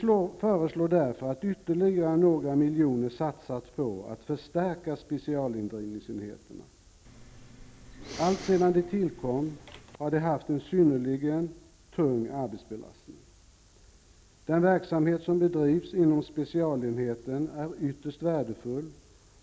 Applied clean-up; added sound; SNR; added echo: none; Respiratory sounds; 16 dB; none.